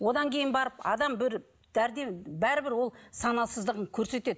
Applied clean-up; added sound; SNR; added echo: none; none; none; none.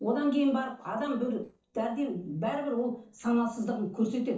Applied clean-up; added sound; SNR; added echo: neural separator model SepFormer DNS4.